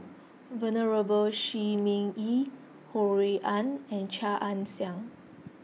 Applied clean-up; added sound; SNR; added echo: none; none; none; none.